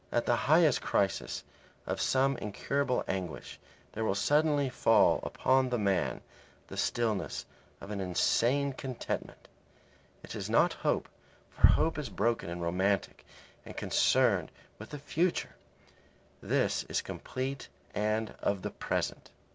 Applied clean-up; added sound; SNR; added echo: none; none; none; none.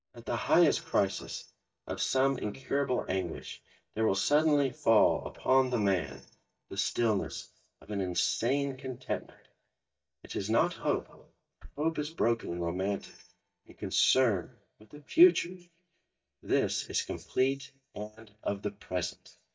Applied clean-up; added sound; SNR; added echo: neural mask model DeepFilterNet 3.